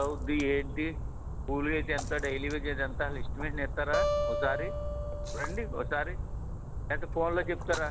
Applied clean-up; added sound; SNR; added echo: none; Acoustic guitar + Splash, splatter; 0 dB; none.